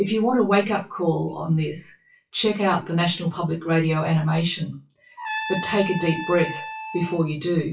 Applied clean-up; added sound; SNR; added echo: classical method WPE with log-MMSE.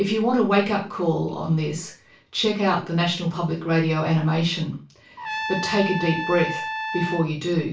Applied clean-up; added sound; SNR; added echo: none; Trumpet; 7 dB; reverberation time 0.3 s.